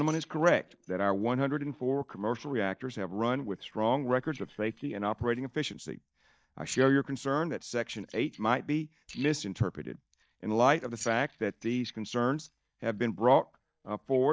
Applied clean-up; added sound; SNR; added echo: neural mask model DeepFilterNet 3.